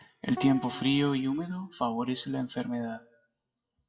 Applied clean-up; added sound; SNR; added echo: classical method WPE with log-MMSE.